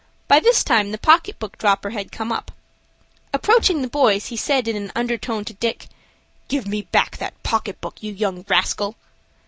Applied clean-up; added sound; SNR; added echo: none; Gunshot, gunfire; 13 dB; none.